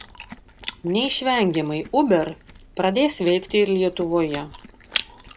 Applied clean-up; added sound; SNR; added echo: none; Chewing, mastication; 15 dB; none.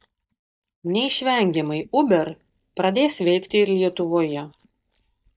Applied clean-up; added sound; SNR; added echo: neural mask model DeepFilterNet 3.